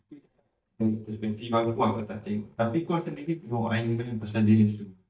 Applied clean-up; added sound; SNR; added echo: neural mask model DeepFilterNet 3.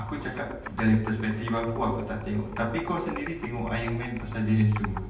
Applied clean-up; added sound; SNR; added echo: none; Computer keyboard; 15 dB; reverberation time 0.9 s.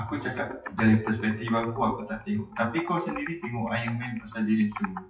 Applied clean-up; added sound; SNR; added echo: classical method WPE with log-MMSE.